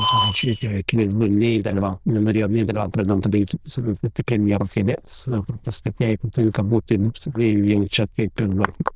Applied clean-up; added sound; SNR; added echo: neural diffusion model UNIVERSE++.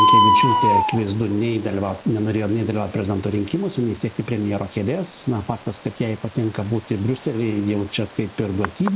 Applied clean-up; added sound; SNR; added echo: none; Bird; 2 dB; none.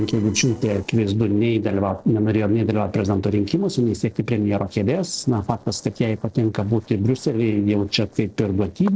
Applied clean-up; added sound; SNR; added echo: neural separator model SepFormer DNS4.